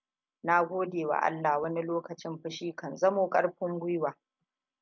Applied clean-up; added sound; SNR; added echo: none; none; none; none.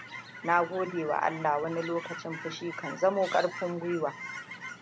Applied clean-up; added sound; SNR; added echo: none; Chirp, tweet / Fowl; 12 dB; none.